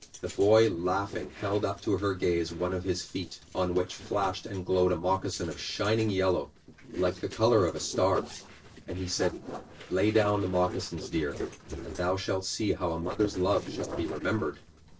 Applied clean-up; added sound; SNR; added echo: neural separator model SepFormer DNS4.